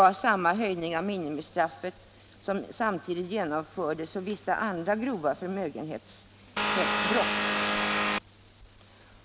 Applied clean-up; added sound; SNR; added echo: none; Vehicle; -3 dB; none.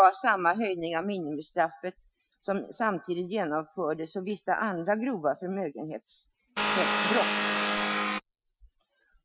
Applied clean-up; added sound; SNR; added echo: classical method Wiener filter.